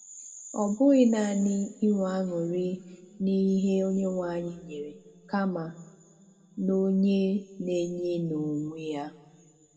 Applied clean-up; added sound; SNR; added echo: none; none; none; reverberation time 1.5 s.